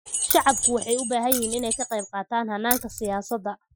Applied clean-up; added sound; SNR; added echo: classical method Wiener filter.